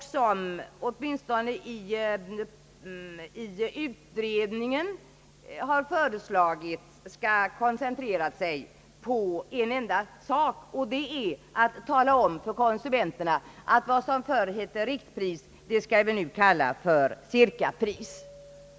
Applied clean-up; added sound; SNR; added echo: none; none; none; none.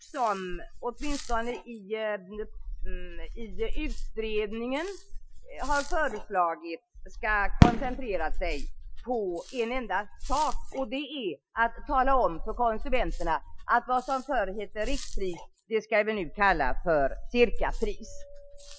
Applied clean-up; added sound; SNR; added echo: classical method Wiener filter.